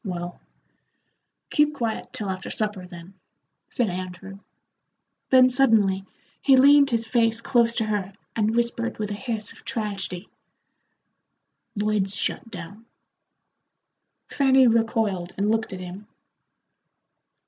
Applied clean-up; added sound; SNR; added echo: none; none; none; none.